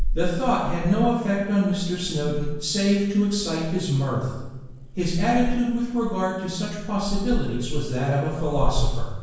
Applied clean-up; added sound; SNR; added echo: none; Meow / Purr; 3 dB; reverberation time 1.0 s.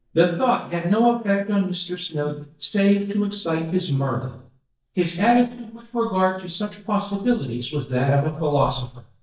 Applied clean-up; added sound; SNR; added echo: neural mask model DeepFilterNet 3.